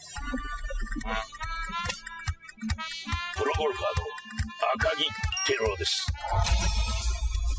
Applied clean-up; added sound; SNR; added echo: classical method spectral subtraction.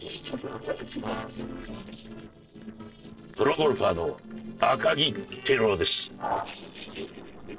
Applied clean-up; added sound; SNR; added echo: neural separator model SepFormer DNS4.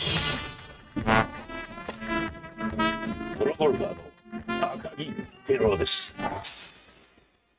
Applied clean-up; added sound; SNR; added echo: neural mask model RNNoise.